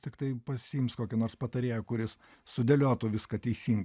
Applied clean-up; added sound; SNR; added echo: none; none; none; none.